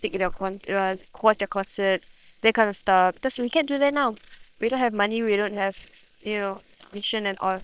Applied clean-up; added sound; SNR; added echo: neural separator model SepFormer WHAM!.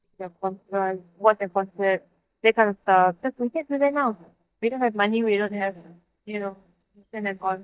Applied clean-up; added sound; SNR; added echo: neural mask model DeepFilterNet 3.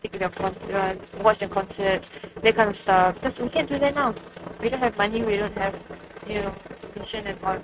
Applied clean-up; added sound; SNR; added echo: neural mask model RNNoise.